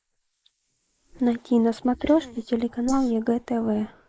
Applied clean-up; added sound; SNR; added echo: neural mask model Resemble Enhance denoiser.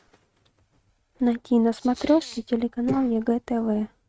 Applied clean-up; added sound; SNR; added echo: neural mask model RNNoise.